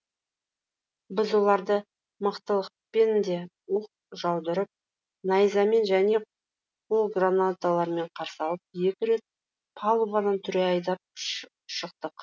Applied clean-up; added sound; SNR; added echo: none; none; none; none.